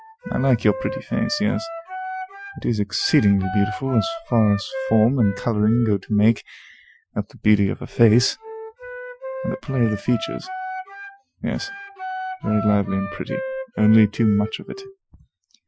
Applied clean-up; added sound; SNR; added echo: classical method Wiener filter.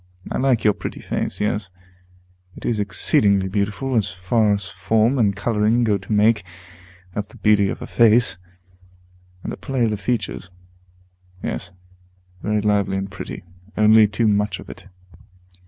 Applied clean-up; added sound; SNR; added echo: none; none; none; none.